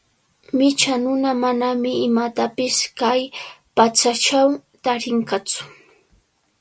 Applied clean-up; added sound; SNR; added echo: none; none; none; none.